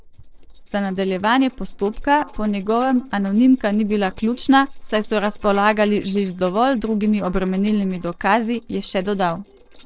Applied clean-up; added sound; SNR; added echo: neural separator model SepFormer DNS4.